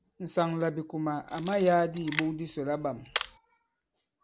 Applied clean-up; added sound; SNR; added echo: none; Camera; 4 dB; none.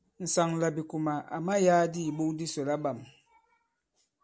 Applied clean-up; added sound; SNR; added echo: none; none; none; none.